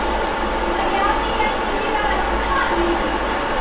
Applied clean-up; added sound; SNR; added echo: none; Fire; 11 dB; reverberation time 2.4 s.